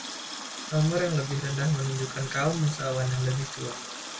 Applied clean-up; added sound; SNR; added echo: none; Water tap, faucet; 9 dB; reverberation time 0.2 s.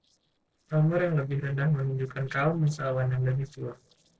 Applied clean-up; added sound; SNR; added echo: neural separator model SepFormer DNS4.